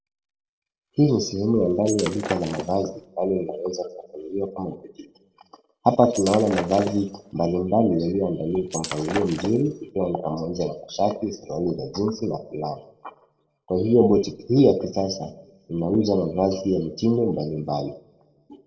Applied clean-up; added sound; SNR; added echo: none; Shatter; 10 dB; reverberation time 0.5 s.